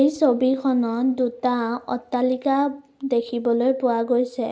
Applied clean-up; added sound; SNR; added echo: none; none; none; none.